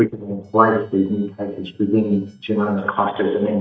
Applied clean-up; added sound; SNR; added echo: neural mask model DeepFilterNet 3.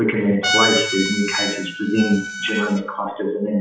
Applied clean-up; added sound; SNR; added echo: classical method WPE with log-MMSE.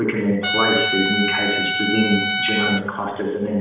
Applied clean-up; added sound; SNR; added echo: none; Trumpet; 0 dB; reverberation time 0.7 s.